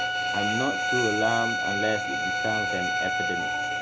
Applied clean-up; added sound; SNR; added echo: none; Bowed string instrument; -4 dB; none.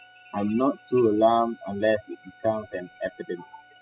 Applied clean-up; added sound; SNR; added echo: classical method spectral subtraction.